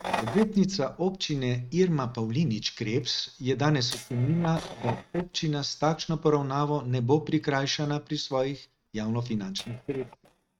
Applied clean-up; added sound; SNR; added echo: neural mask model RNNoise.